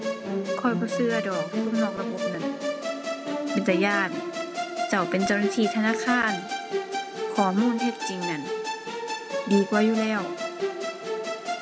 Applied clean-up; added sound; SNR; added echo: none; Musical instrument; 2 dB; none.